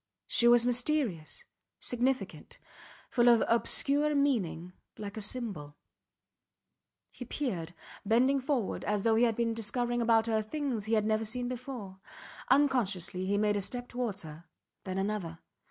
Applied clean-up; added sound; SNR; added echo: none; none; none; none.